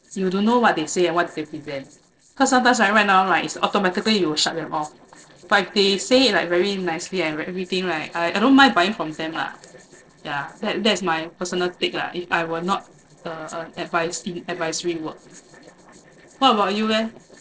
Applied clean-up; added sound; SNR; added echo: neural separator model SepFormer DNS4.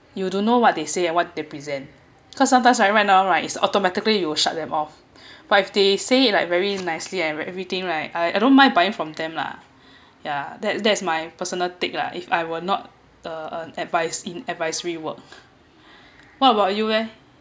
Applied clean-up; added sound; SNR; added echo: none; none; none; none.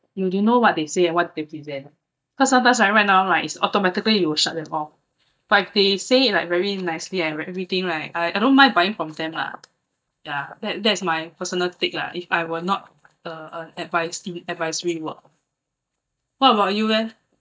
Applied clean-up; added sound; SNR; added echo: neural mask model DeepFilterNet 3.